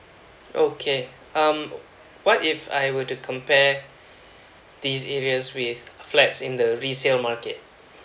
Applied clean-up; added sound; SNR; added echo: none; none; none; none.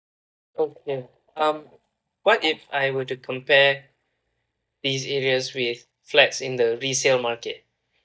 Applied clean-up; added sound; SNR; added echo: neural mask model DeepFilterNet 3.